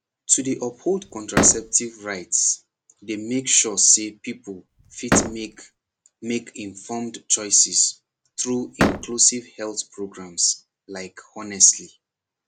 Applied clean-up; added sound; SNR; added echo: none; Slam; 2 dB; none.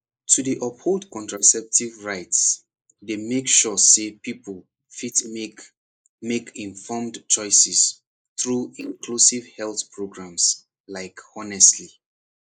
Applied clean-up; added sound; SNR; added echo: neural mask model Resemble Enhance denoiser.